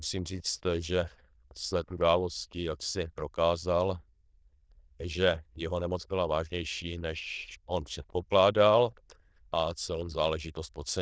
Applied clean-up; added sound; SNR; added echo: neural diffusion model UNIVERSE++.